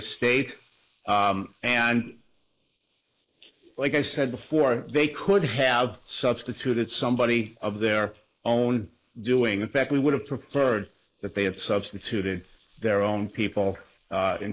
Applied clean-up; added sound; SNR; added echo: neural mask model Resemble Enhance denoiser.